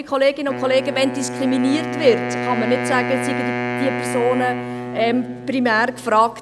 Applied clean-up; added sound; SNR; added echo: none; Wind instrument, woodwind instrument; 6 dB; none.